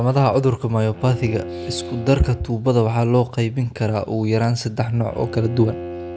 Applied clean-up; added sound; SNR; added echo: none; Bowed string instrument; 15 dB; none.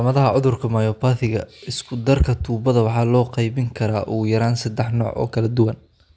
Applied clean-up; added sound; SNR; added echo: none; none; none; none.